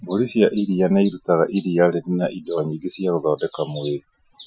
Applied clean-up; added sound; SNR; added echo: classical method Wiener filter.